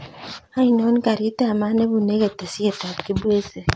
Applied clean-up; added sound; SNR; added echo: none; none; none; none.